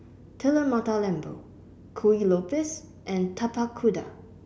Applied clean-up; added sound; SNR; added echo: none; none; none; none.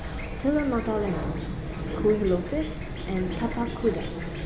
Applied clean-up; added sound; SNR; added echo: none; Chirp, tweet / Fowl; 3 dB; none.